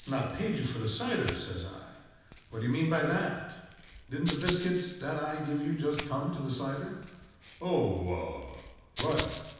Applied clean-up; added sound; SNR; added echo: none; Rattle (instrument); -5 dB; reverberation time 1.1 s.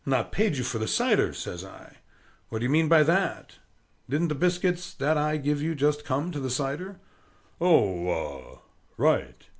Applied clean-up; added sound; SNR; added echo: none; none; none; none.